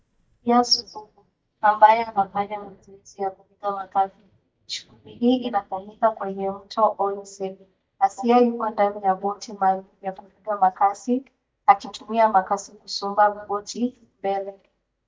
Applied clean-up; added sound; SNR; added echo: neural mask model DeepFilterNet 3.